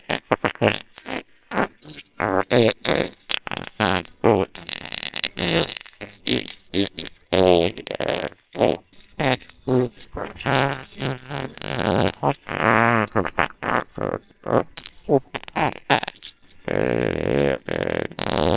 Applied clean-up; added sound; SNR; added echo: neural separator model SepFormer WHAMR!.